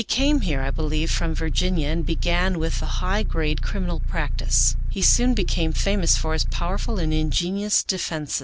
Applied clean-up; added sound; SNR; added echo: none; Idling / Car; -4 dB; none.